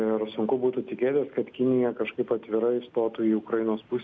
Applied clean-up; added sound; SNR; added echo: none; none; none; none.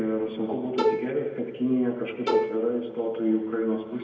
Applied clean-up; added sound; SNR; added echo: none; Bowed string instrument; 2 dB; reverberation time 1.3 s.